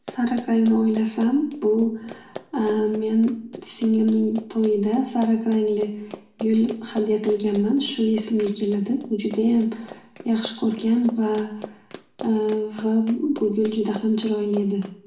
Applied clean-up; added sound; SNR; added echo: none; Run; 19 dB; reverberation time 0.6 s.